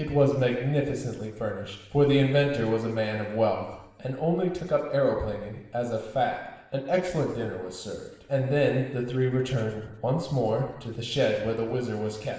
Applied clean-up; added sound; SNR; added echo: none; none; none; reverberation time 1.0 s.